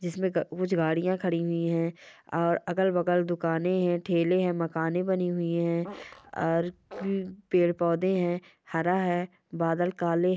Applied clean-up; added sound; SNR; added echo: none; Fart; 19 dB; none.